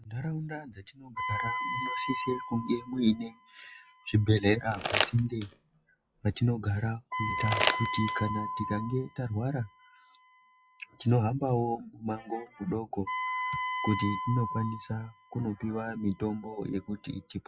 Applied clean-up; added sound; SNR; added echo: classical method log-MMSE.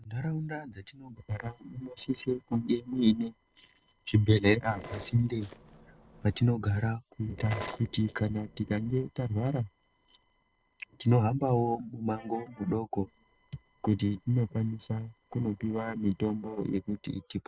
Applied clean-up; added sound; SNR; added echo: neural separator model SepFormer DNS4.